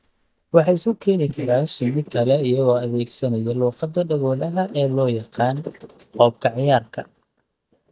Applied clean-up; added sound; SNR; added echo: neural mask model DeepFilterNet 3.